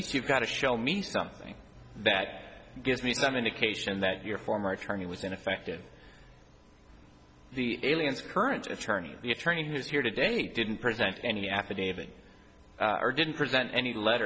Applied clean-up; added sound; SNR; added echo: none; none; none; none.